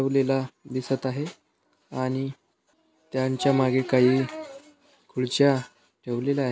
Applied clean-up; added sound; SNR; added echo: none; none; none; none.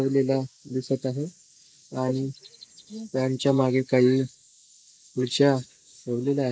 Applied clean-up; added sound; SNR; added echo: neural mask model Resemble Enhance denoiser.